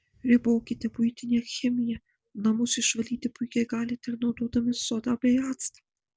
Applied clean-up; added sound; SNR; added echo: none; none; none; none.